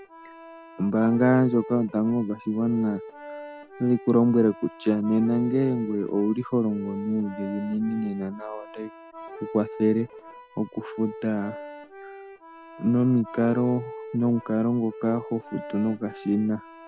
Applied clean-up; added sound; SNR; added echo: none; Accordion; 15 dB; none.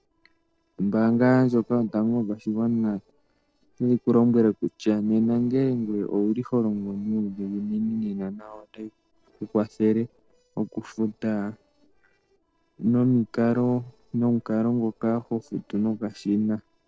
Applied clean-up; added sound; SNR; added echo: neural separator model SepFormer DNS4.